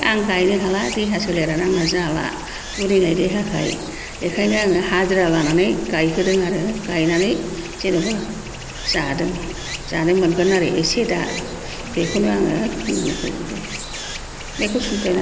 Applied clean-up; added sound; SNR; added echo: none; Stream; 11 dB; none.